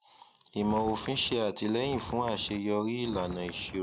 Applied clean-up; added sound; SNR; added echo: none; Walk, footsteps; 12 dB; none.